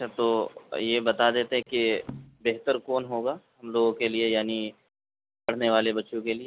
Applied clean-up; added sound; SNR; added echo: none; Percussion; 19 dB; none.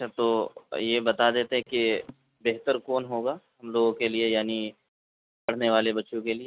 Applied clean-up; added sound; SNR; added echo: neural mask model RNNoise.